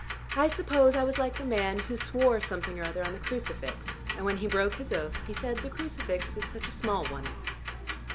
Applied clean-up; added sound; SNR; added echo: none; Tick-tock; 6 dB; none.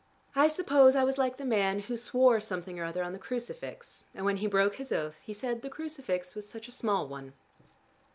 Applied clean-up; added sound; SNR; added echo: none; none; none; none.